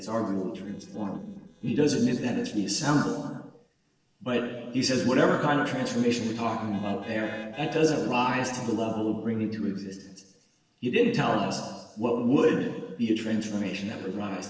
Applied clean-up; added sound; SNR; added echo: neural separator model SepFormer DNS4.